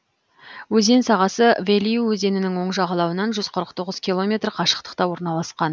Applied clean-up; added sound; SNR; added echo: none; none; none; none.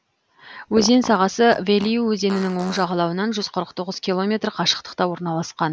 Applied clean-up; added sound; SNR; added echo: none; Fart; 15 dB; none.